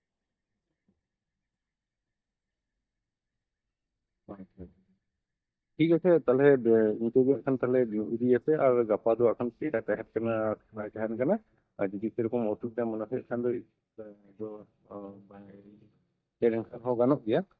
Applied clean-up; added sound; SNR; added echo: neural mask model DeepFilterNet 3.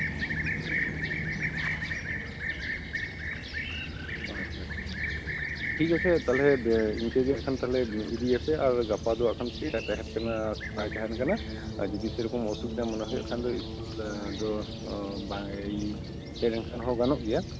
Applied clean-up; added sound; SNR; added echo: none; Fixed-wing aircraft, airplane; 4 dB; none.